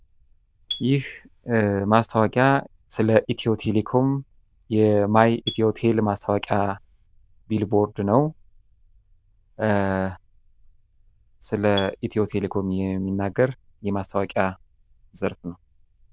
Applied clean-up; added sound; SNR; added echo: neural diffusion model UNIVERSE++.